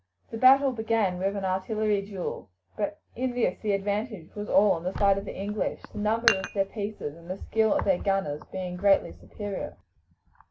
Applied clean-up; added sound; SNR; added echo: none; Dishes, pots, and pans; 5 dB; none.